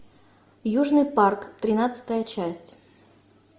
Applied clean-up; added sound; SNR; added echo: none; none; none; none.